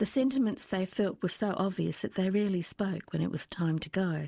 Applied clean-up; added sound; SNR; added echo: none; none; none; none.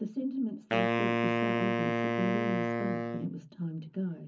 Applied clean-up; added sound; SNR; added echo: none; Wind instrument, woodwind instrument; -4 dB; reverberation time 0.4 s.